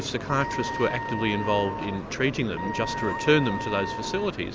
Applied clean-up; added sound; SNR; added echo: none; Wind instrument, woodwind instrument; 7 dB; none.